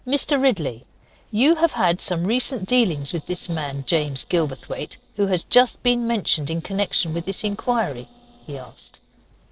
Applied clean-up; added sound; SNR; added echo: neural separator model SepFormer DNS4.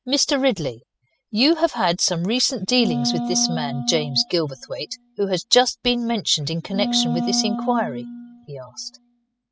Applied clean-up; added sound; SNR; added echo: classical method spectral subtraction.